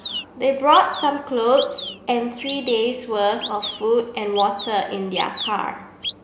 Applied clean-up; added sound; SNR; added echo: none; Bird vocalization, bird call, bird song; 11 dB; none.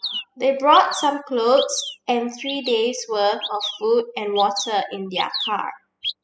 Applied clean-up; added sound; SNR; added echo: classical method spectral subtraction.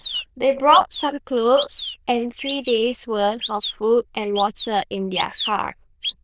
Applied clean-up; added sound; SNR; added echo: neural diffusion model UNIVERSE++.